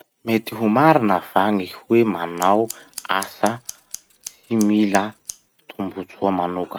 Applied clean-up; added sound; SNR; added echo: none; Scissors; 17 dB; none.